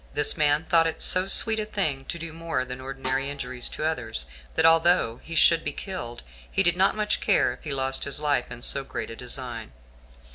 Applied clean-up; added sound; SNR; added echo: none; Snare drum; 16 dB; none.